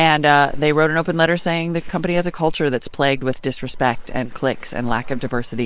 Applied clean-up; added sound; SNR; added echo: neural separator model SepFormer WHAM!.